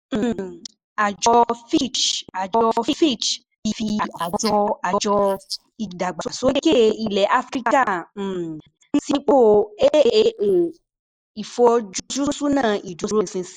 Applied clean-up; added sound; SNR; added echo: neural mask model Resemble Enhance denoiser.